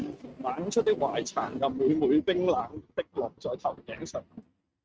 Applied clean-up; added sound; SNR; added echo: neural mask model RNNoise.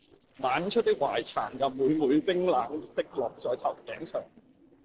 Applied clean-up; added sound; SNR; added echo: neural separator model SepFormer DNS4.